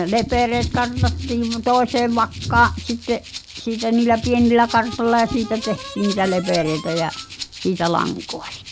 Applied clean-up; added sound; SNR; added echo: none; Harmonica + Rattle (instrument); 14 dB; none.